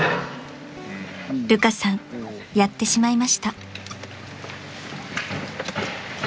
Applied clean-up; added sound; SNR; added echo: none; Guitar; 19 dB; none.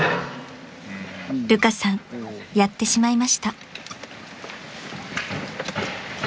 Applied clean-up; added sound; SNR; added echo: none; none; none; none.